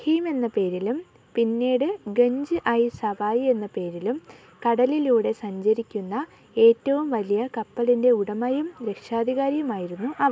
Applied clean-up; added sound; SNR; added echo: none; none; none; none.